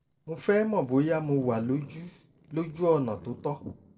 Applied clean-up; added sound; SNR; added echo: neural separator model SepFormer DNS4.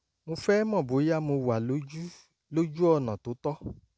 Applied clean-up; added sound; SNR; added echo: none; none; none; none.